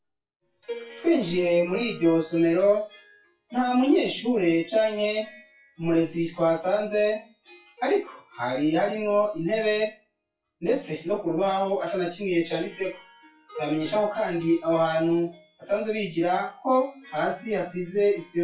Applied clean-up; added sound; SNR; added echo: classical method WPE with log-MMSE.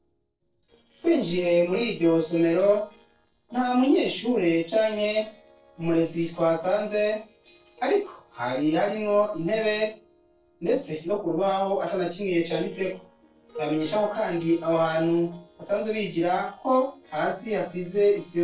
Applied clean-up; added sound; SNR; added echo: neural separator model SepFormer DNS4.